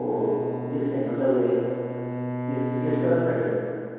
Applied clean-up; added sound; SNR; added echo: none; Bowed string instrument; 6 dB; reverberation time 2.2 s.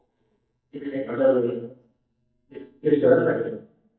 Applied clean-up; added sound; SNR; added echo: neural mask model DeepFilterNet 3.